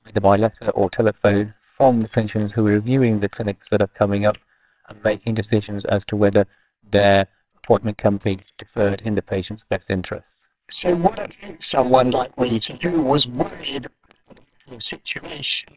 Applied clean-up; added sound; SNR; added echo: neural separator model SepFormer WHAMR!.